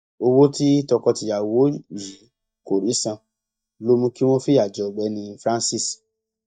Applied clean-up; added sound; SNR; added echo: neural mask model DeepFilterNet 3.